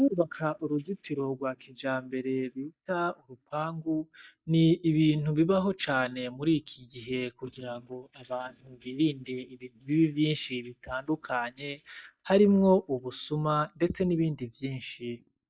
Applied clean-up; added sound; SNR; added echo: neural mask model DeepFilterNet 3.